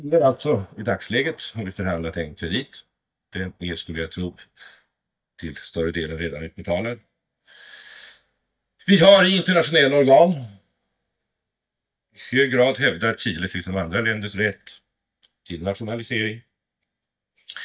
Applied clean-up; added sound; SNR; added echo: neural mask model DeepFilterNet 3.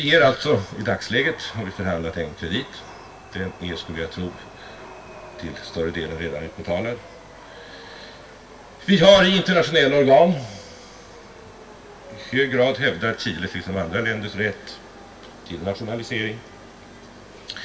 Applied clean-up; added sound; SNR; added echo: none; Chatter / Subway, metro, underground; 19 dB; reverberation time 0.2 s.